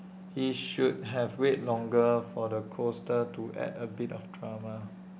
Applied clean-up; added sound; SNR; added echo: none; Organ; 16 dB; none.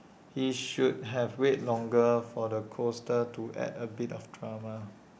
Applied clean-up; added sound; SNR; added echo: none; none; none; none.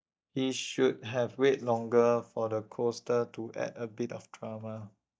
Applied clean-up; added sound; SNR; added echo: neural mask model DeepFilterNet 3.